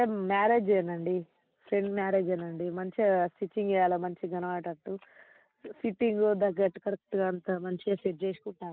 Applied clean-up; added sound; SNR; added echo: none; none; none; none.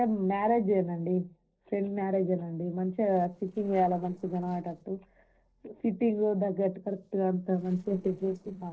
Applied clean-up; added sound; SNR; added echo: neural separator model SepFormer DNS4.